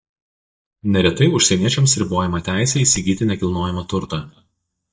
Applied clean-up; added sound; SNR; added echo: neural mask model DeepFilterNet 3.